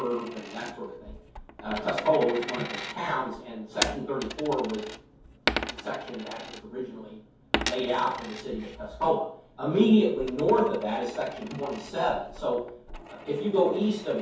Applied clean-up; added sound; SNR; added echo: none; Coin (dropping); 9 dB; reverberation time 0.6 s.